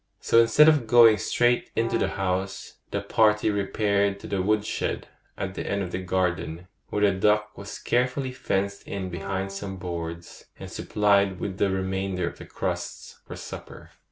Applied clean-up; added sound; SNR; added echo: none; Brass instrument; 13 dB; none.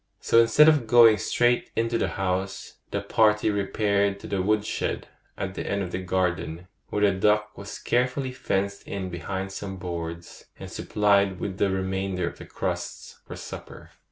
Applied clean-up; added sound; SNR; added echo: none; none; none; none.